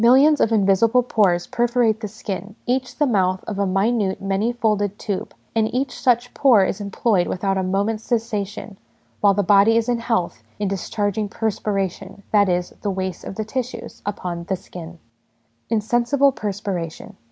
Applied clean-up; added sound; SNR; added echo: none; none; none; none.